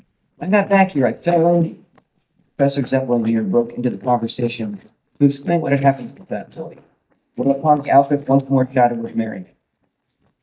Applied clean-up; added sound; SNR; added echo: neural mask model DeepFilterNet 3.